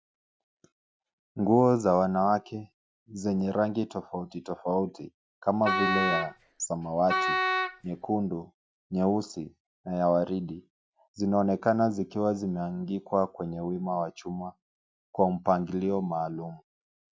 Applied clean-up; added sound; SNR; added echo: none; Wind instrument, woodwind instrument; 1 dB; none.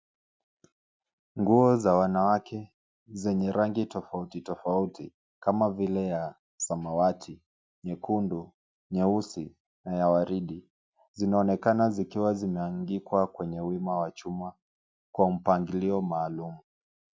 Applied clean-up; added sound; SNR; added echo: none; none; none; none.